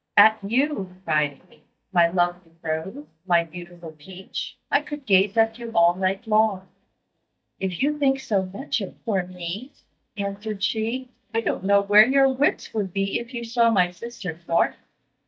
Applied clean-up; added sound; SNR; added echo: neural mask model DeepFilterNet 3.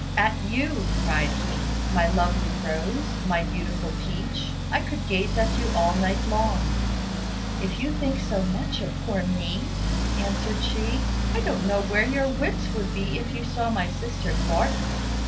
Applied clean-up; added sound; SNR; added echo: none; Accelerating, revving, vroom; -2 dB; none.